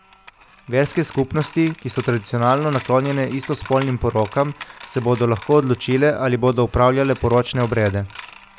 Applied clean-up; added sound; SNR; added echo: none; Coin (dropping); 18 dB; none.